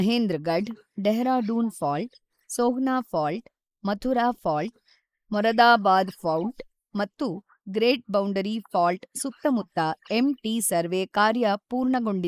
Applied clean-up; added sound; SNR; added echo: neural mask model Resemble Enhance denoiser.